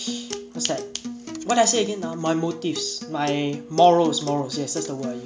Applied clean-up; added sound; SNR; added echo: none; Acoustic guitar; 10 dB; none.